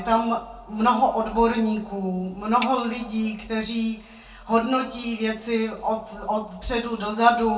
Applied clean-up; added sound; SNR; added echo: none; Bicycle bell; 1 dB; reverberation time 0.2 s.